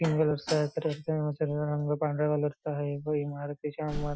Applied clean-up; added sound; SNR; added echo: classical method Wiener filter.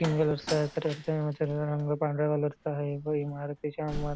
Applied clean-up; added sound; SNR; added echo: none; Slam; 13 dB; none.